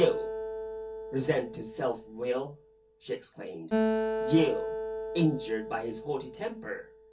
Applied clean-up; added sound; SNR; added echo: none; Acoustic guitar; 3 dB; reverberation time 0.3 s.